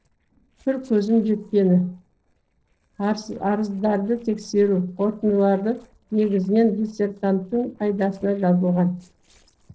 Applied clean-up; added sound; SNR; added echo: neural separator model SepFormer DNS4.